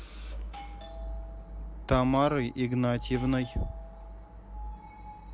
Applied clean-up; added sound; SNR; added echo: none; Screech + Doorbell; 19 dB; none.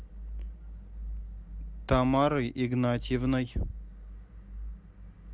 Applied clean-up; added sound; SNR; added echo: none; none; none; none.